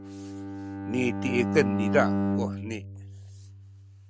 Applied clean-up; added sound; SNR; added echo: none; Bowed string instrument; 0 dB; none.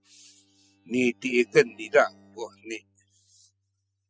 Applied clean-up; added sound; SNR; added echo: classical method spectral subtraction.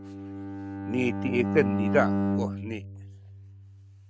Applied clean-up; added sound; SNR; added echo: neural mask model RNNoise.